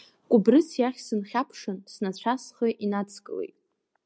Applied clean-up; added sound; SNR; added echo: none; none; none; none.